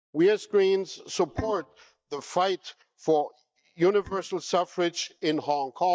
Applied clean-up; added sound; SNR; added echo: neural mask model DeepFilterNet 3.